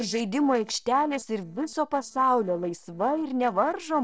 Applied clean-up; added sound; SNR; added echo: neural separator model SepFormer DNS4.